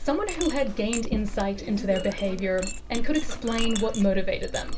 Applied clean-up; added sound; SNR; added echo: none; Chink, clink; 2 dB; reverberation time 0.2 s.